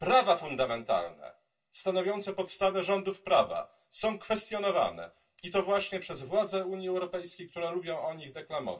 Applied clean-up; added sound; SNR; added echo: none; none; none; reverberation time 0.1 s.